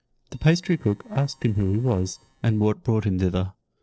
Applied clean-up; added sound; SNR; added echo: neural separator model SepFormer DNS4.